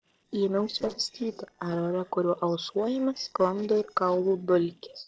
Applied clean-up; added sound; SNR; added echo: neural separator model SepFormer DNS4.